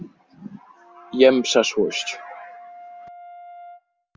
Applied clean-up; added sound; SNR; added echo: none; Brass instrument; 20 dB; none.